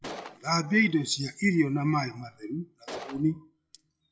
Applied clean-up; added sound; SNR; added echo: classical method WPE with log-MMSE.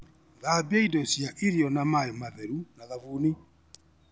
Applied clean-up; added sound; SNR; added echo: none; none; none; none.